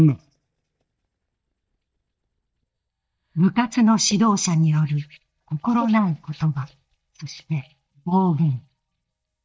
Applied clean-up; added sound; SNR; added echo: neural mask model DeepFilterNet 3.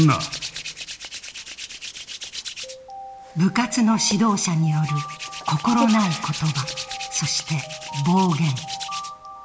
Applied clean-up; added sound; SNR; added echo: none; Hands; 11 dB; reverberation time 0.6 s.